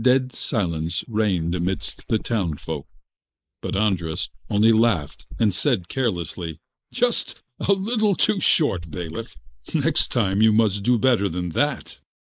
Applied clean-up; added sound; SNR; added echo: neural mask model Resemble Enhance denoiser.